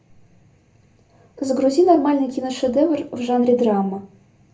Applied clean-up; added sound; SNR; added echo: none; none; none; reverberation time 0.3 s.